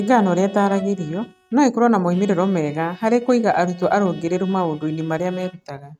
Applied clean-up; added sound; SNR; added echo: neural mask model RNNoise.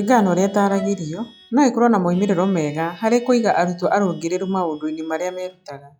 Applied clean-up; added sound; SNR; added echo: classical method log-MMSE.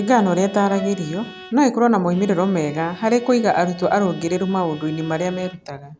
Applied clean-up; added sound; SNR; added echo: none; Bowed string instrument + Brass instrument; 20 dB; none.